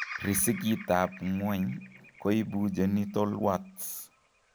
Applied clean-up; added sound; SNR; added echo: none; Bird vocalization, bird call, bird song; 16 dB; none.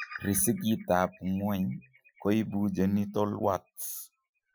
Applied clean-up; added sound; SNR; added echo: classical method Wiener filter.